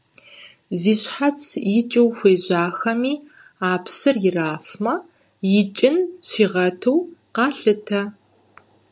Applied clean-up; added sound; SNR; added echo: none; none; none; none.